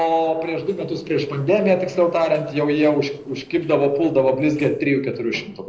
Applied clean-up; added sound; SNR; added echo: neural separator model SepFormer DNS4.